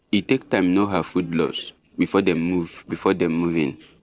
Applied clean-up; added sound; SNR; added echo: neural separator model SepFormer DNS4.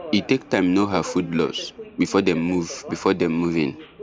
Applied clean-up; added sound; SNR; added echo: none; Subway, metro, underground; 16 dB; none.